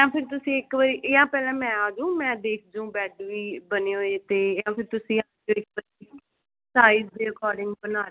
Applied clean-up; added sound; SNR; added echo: none; none; none; none.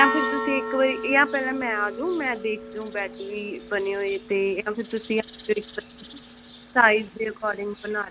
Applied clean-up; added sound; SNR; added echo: none; Church bell; 8 dB; none.